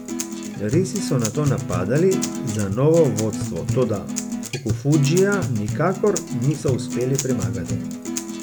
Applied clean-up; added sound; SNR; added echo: none; Acoustic guitar; 5 dB; none.